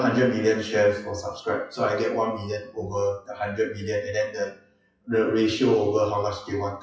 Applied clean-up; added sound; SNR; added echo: classical method WPE with log-MMSE.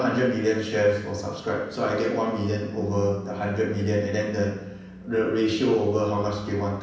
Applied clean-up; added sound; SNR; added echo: none; Bass guitar; 17 dB; reverberation time 0.9 s.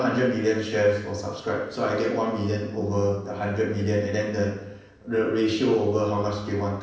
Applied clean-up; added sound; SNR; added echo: neural separator model SepFormer DNS4.